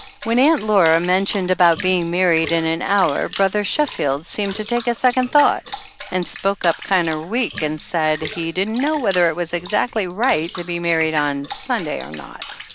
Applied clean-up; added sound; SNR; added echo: none; Bathtub (filling or washing) / Water; 12 dB; none.